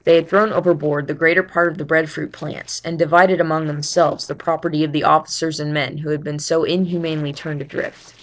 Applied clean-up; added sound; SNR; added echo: neural separator model SepFormer DNS4.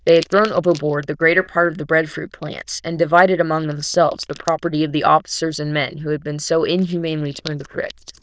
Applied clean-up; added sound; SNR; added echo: neural diffusion model UNIVERSE++.